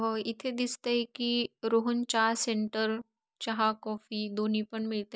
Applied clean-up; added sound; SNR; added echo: none; none; none; none.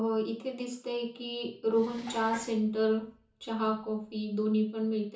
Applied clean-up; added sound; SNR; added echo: none; Dishes, pots, and pans; 19 dB; reverberation time 0.7 s.